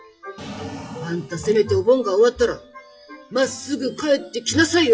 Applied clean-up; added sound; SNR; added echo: classical method WPE with log-MMSE.